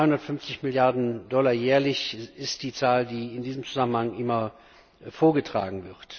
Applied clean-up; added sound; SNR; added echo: none; none; none; none.